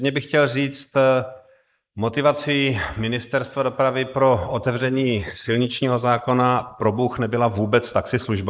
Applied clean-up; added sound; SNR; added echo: neural mask model Resemble Enhance denoiser.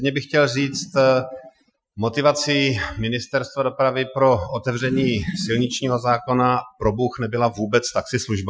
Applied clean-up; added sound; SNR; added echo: classical method Wiener filter.